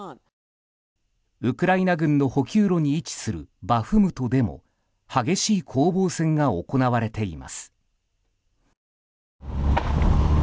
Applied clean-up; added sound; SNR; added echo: none; none; none; none.